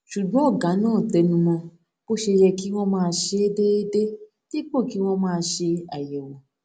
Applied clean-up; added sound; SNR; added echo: none; none; none; none.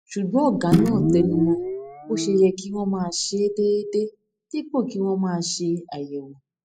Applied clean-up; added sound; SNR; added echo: classical method spectral subtraction.